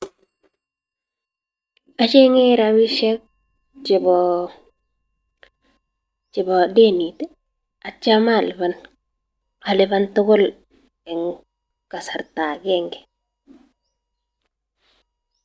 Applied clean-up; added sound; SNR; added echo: neural mask model RNNoise.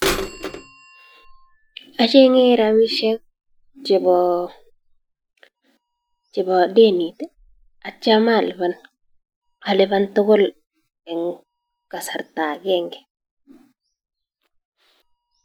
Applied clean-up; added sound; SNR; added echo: classical method Wiener filter.